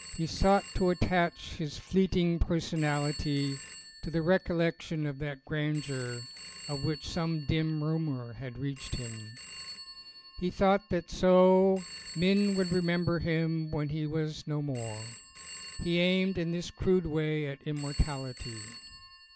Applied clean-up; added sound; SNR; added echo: none; Telephone; 16 dB; none.